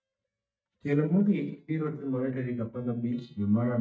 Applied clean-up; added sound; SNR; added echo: neural mask model DeepFilterNet 3.